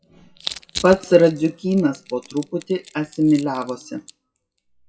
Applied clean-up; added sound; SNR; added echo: classical method WPE with log-MMSE.